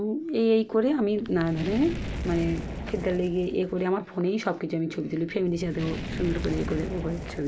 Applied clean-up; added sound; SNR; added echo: none; Fire; 9 dB; none.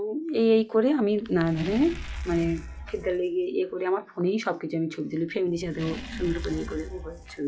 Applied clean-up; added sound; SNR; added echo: classical method log-MMSE.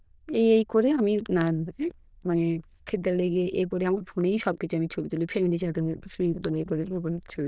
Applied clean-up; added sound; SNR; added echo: neural diffusion model UNIVERSE++.